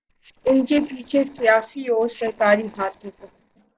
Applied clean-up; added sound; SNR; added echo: neural separator model SepFormer DNS4.